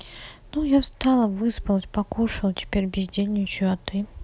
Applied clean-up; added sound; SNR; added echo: none; none; none; none.